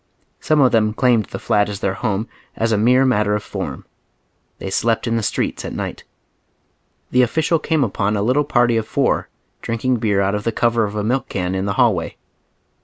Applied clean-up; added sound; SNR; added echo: none; none; none; none.